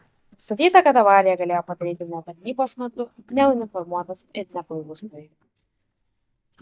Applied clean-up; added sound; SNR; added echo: neural mask model DeepFilterNet 3.